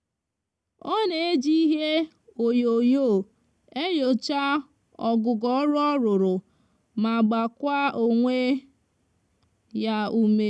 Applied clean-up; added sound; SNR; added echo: none; none; none; none.